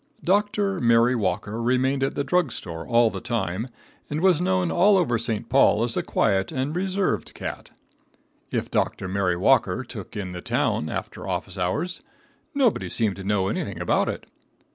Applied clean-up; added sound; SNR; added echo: none; none; none; none.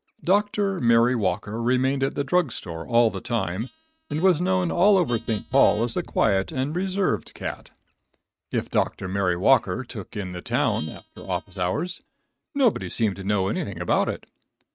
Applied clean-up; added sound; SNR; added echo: neural mask model RNNoise.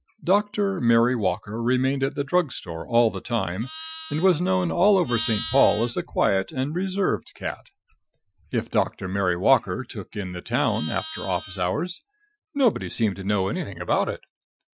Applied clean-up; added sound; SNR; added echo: classical method Wiener filter.